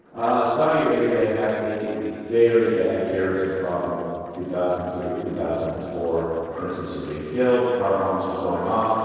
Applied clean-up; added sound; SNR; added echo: neural separator model SepFormer DNS4.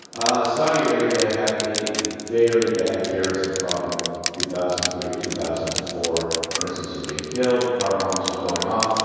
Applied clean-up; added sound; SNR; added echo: none; Crushing; 7 dB; reverberation time 2.2 s.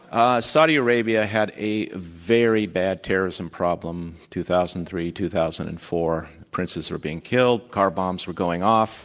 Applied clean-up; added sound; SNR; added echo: none; none; none; none.